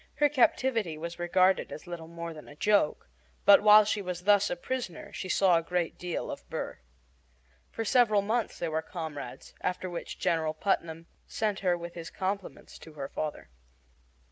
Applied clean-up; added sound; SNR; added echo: none; none; none; none.